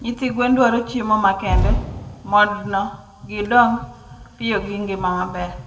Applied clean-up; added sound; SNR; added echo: none; Fireworks; 4 dB; reverberation time 1.0 s.